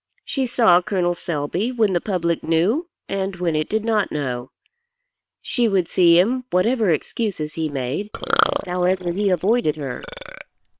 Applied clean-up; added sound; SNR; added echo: neural separator model SepFormer WHAM!.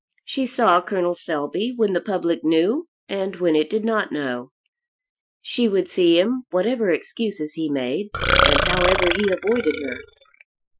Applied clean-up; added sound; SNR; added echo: classical method Wiener filter.